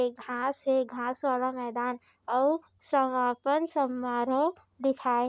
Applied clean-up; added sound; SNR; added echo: none; none; none; none.